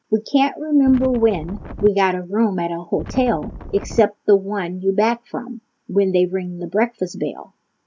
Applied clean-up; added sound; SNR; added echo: none; Wind; 12 dB; none.